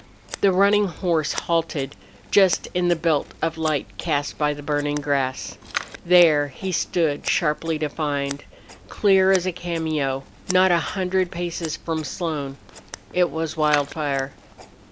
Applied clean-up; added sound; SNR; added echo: none; Scissors; 16 dB; none.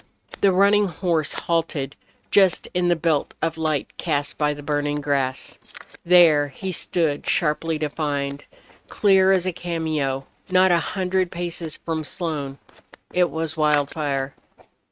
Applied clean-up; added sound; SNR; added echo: neural mask model RNNoise.